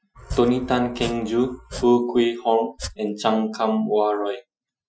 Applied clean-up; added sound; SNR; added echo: classical method Wiener filter.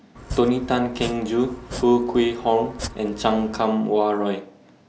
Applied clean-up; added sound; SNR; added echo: none; Domestic sounds, home sounds; 14 dB; none.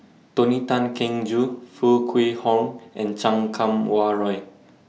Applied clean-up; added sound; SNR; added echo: none; none; none; none.